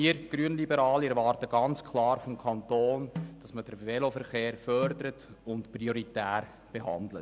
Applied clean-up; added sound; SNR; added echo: none; Snare drum; 15 dB; none.